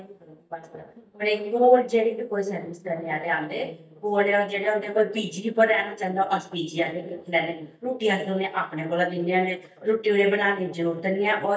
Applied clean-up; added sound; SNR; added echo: neural mask model DeepFilterNet 3.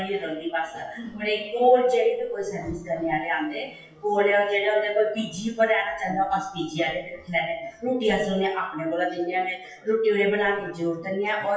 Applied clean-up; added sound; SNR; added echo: classical method WPE with log-MMSE.